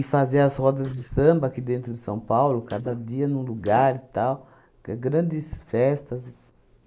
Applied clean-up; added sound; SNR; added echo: neural mask model Resemble Enhance denoiser.